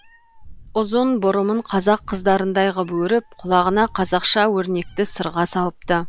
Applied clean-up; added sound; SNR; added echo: none; Meow; 18 dB; none.